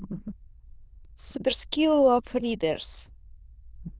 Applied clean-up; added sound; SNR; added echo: neural diffusion model UNIVERSE++.